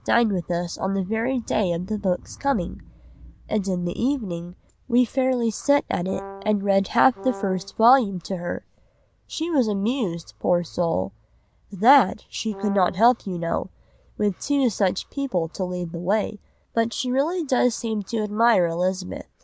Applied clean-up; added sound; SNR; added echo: none; Brass instrument; 15 dB; none.